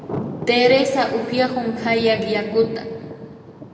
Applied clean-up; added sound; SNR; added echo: none; Thunder; 11 dB; reverberation time 1.8 s.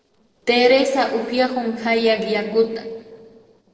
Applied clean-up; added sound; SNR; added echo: neural separator model SepFormer DNS4.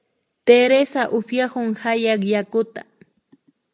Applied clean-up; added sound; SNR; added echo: none; none; none; none.